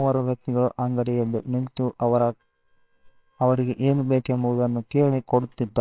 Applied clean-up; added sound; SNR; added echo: neural separator model SepFormer WHAMR!.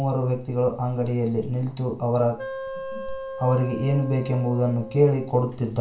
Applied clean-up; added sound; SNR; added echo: none; Wind instrument, woodwind instrument; 12 dB; reverberation time 0.4 s.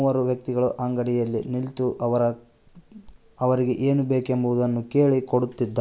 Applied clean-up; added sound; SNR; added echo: none; none; none; none.